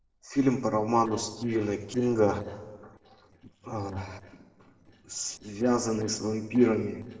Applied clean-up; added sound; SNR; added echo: neural separator model SepFormer DNS4.